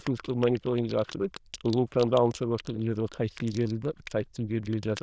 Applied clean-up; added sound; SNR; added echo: neural diffusion model UNIVERSE++.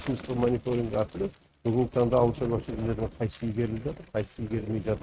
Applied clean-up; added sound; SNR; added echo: neural mask model RNNoise.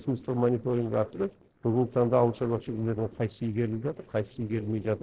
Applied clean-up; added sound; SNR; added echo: neural separator model SepFormer DNS4.